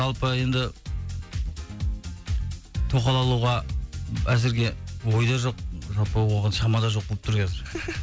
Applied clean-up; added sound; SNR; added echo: none; none; none; none.